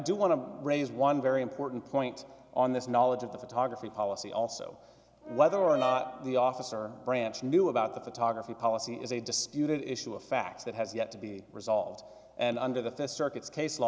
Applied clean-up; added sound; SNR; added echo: none; Brass instrument; 9 dB; none.